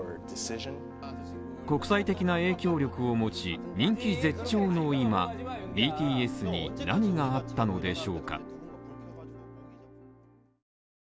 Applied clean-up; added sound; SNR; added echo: none; none; none; none.